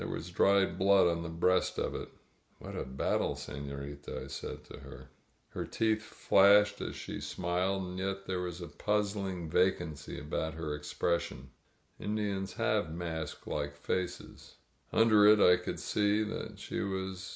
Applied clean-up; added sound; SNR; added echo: none; none; none; none.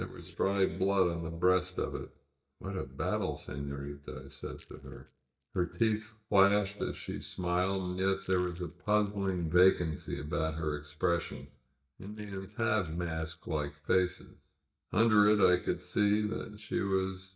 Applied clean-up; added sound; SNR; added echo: neural mask model DeepFilterNet 3.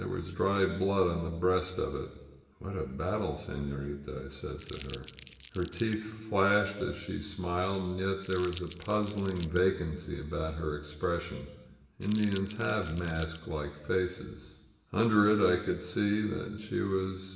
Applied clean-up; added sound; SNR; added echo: none; Crumpling, crinkling; 10 dB; reverberation time 1.2 s.